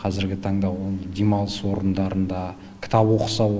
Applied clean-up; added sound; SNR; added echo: none; none; none; none.